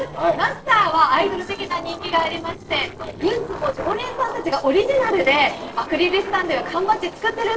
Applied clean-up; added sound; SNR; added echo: neural separator model SepFormer DNS4.